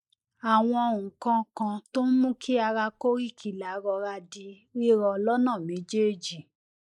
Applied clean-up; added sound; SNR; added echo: neural mask model Resemble Enhance denoiser.